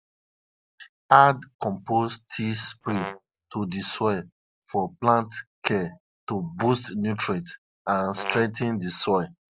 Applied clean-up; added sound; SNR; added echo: none; Brass instrument; 11 dB; none.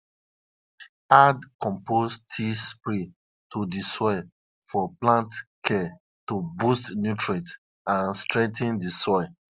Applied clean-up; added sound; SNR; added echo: none; none; none; none.